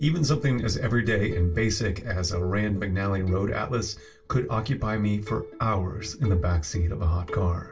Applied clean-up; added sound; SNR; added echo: none; none; none; reverberation time 0.2 s.